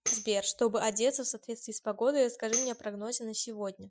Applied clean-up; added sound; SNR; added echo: classical method Wiener filter.